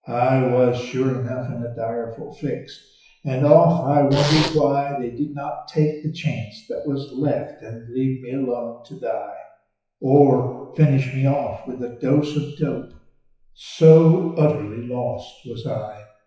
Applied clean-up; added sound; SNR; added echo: classical method WPE with log-MMSE.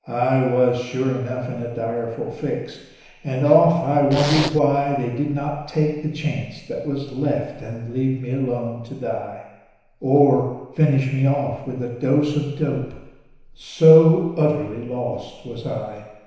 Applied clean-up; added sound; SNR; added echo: none; Zipper (clothing); 3 dB; reverberation time 1.0 s.